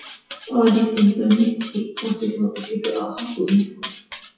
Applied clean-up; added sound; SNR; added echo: classical method WPE with log-MMSE.